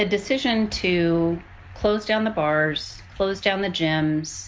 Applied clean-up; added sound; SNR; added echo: none; none; none; none.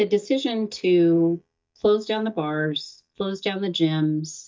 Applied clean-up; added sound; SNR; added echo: neural mask model DeepFilterNet 3.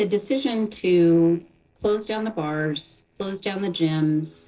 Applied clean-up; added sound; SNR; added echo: neural separator model SepFormer DNS4.